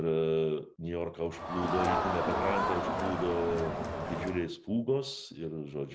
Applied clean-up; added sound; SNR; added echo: none; Crowd; 0 dB; none.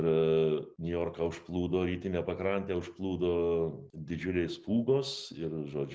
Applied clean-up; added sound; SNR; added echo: none; none; none; none.